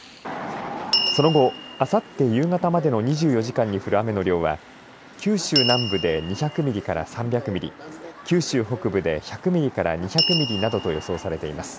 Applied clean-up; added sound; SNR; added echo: none; Door / Bell; 8 dB; none.